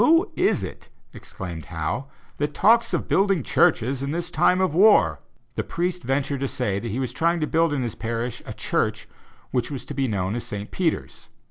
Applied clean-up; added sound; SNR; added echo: none; none; none; none.